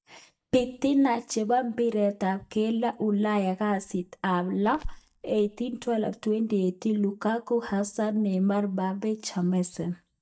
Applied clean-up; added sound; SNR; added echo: neural mask model DeepFilterNet 3.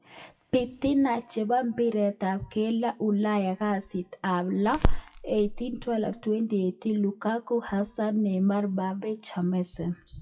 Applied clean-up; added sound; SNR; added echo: classical method WPE with log-MMSE.